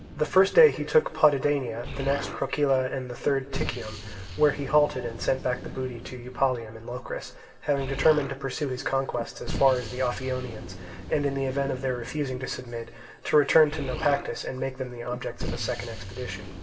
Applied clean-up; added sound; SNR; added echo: none; Explosion; 11 dB; reverberation time 2.0 s.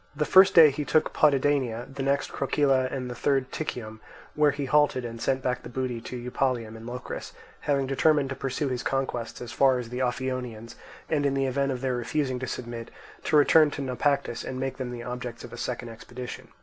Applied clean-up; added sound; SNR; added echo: none; none; none; none.